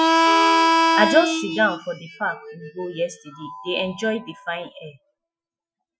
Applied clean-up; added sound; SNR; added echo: classical method Wiener filter.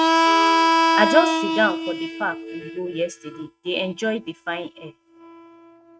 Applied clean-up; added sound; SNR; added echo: neural mask model RNNoise.